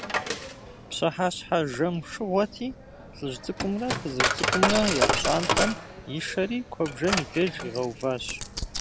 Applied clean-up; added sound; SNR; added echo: none; Coin (dropping); 2 dB; none.